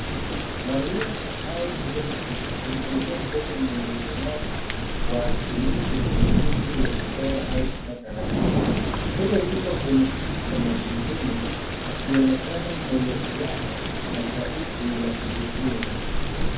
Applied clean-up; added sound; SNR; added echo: none; Thunder / Rain; -3 dB; reverberation time 0.6 s.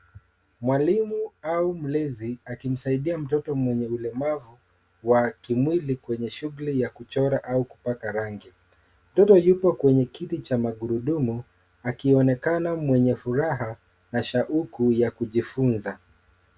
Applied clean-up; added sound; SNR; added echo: none; none; none; none.